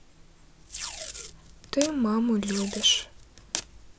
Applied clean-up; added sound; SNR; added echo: none; Packing tape, duct tape; 9 dB; none.